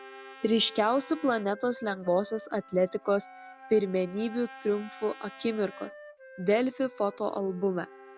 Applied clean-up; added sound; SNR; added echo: none; Trumpet + Wind instrument, woodwind instrument; 18 dB; none.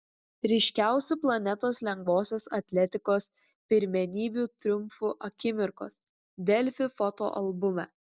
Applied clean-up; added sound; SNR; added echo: none; none; none; none.